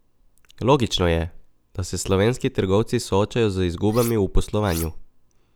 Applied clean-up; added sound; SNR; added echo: none; Cutlery, silverware; 15 dB; none.